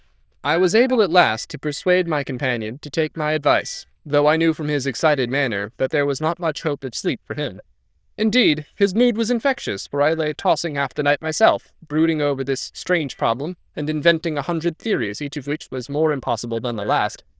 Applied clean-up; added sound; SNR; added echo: neural diffusion model UNIVERSE++.